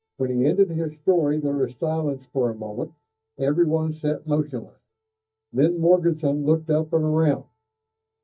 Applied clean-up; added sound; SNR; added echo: neural mask model DeepFilterNet 3.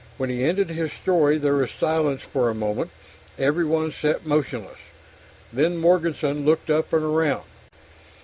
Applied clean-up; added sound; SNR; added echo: none; none; none; none.